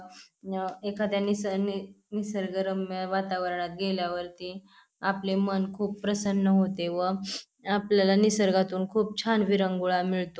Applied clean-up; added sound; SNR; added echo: none; none; none; none.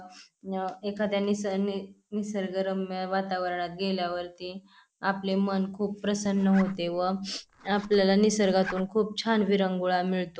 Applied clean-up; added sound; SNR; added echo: none; Zipper (clothing); 17 dB; none.